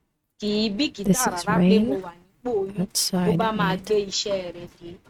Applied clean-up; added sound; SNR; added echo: neural mask model RNNoise.